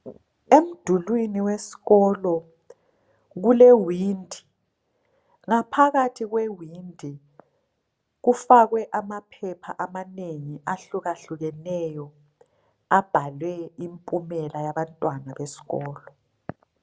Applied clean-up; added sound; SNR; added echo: none; none; none; none.